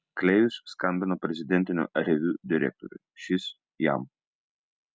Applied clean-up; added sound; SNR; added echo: none; none; none; none.